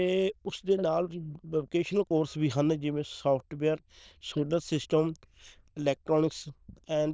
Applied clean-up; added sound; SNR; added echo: neural diffusion model UNIVERSE++.